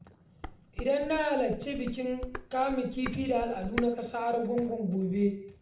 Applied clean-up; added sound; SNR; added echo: none; Dishes, pots, and pans; 11 dB; reverberation time 0.5 s.